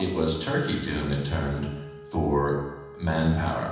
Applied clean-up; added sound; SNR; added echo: none; Wind instrument, woodwind instrument; 17 dB; reverberation time 1.1 s.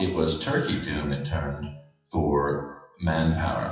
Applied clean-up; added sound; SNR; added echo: classical method WPE with log-MMSE.